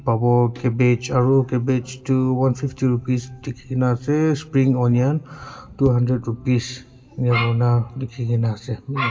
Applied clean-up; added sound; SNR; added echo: none; none; none; reverberation time 0.2 s.